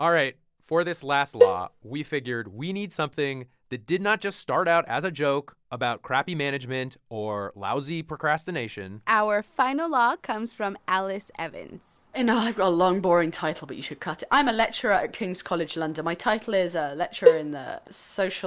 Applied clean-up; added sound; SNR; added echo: none; Cowbell; -2 dB; none.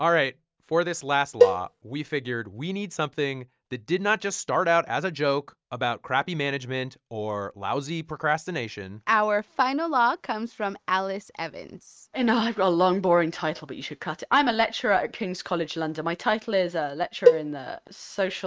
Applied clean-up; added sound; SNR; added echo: neural mask model RNNoise.